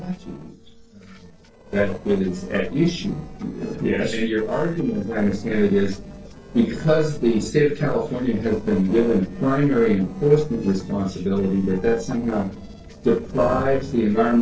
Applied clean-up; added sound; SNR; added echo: neural separator model SepFormer DNS4.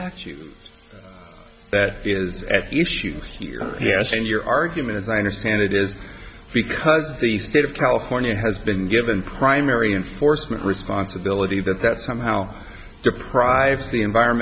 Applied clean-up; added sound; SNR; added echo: none; none; none; none.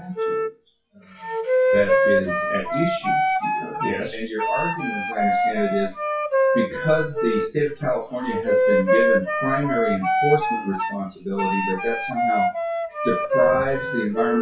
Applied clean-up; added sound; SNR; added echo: classical method WPE with log-MMSE.